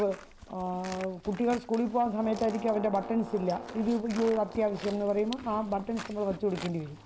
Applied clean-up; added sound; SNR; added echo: none; Brass instrument + Livestock, farm animals, working animals; 14 dB; none.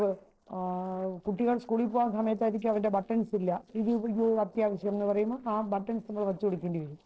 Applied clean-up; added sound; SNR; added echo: neural separator model SepFormer DNS4.